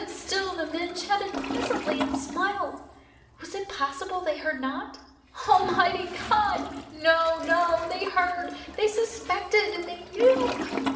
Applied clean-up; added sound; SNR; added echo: none; Toilet flush; 9 dB; reverberation time 0.9 s.